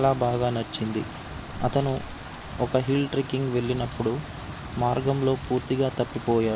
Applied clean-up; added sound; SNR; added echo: none; Rain; 16 dB; none.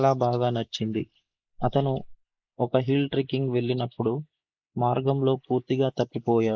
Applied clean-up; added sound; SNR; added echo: neural mask model Resemble Enhance denoiser.